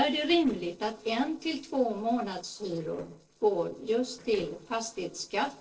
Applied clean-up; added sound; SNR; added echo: neural separator model SepFormer DNS4.